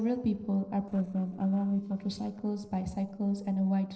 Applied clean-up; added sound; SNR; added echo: neural separator model SepFormer DNS4.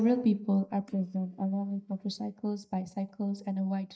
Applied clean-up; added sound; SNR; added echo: neural mask model DeepFilterNet 3.